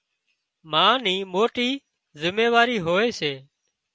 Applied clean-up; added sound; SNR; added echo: none; none; none; none.